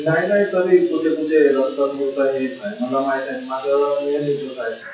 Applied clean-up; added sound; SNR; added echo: classical method WPE with log-MMSE.